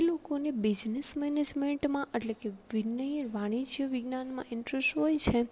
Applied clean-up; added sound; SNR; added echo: none; none; none; none.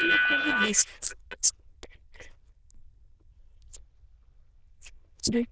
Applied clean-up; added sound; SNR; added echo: neural diffusion model UNIVERSE++.